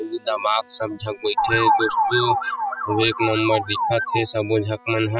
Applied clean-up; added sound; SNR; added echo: classical method spectral subtraction.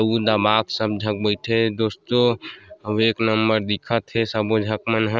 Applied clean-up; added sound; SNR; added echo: none; none; none; none.